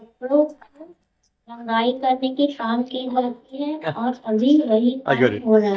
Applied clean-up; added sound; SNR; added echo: neural mask model DeepFilterNet 3.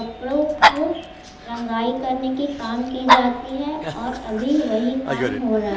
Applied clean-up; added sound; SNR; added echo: none; Dog; 1 dB; reverberation time 1.2 s.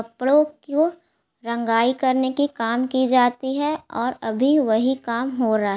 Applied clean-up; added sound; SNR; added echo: none; none; none; none.